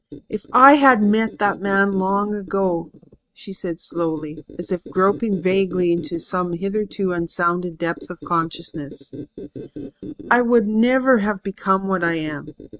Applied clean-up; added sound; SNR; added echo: neural mask model RNNoise.